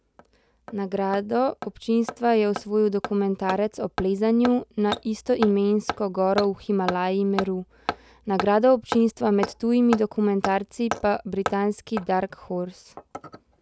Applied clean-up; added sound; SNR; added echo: none; Hammer; 12 dB; none.